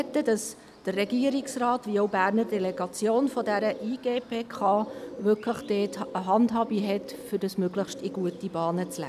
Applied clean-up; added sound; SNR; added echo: none; Bird; 15 dB; none.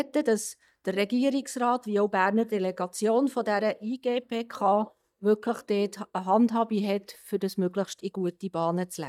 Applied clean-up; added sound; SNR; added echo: neural mask model DeepFilterNet 3.